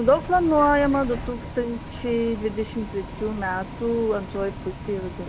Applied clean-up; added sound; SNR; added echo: none; Bus; 11 dB; none.